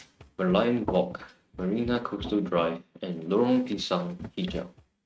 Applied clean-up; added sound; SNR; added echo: neural mask model RNNoise.